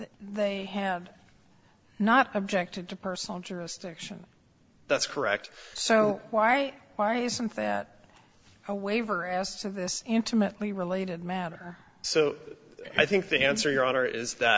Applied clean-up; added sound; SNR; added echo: none; none; none; none.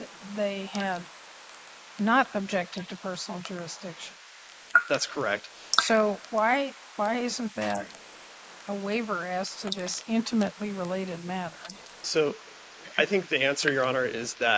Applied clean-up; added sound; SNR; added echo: neural mask model Resemble Enhance denoiser.